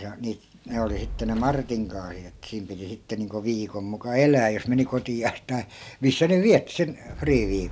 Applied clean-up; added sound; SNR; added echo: none; Fire; 15 dB; none.